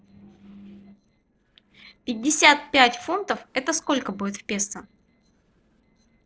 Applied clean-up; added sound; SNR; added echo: neural separator model SepFormer DNS4.